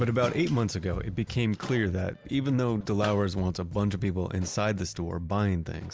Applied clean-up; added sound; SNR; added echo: none; none; none; none.